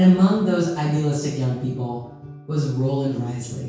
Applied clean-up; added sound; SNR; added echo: none; none; none; reverberation time 0.6 s.